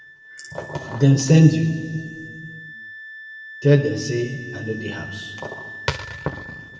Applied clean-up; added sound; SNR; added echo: none; Wind instrument, woodwind instrument; 16 dB; reverberation time 2.0 s.